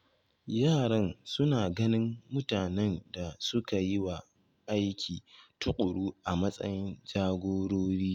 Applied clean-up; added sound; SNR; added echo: none; none; none; none.